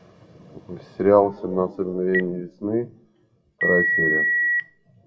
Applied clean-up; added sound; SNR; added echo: classical method WPE with log-MMSE.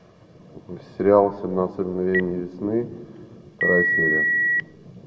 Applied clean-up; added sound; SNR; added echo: none; Telephone; 0 dB; reverberation time 1.3 s.